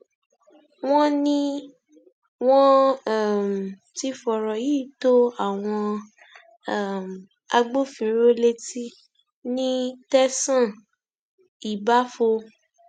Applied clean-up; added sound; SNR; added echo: none; none; none; none.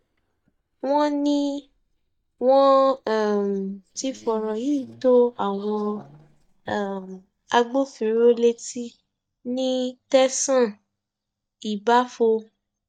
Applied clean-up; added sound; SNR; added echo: neural mask model DeepFilterNet 3.